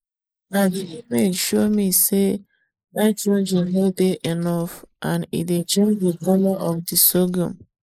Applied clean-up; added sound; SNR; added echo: neural mask model Resemble Enhance denoiser.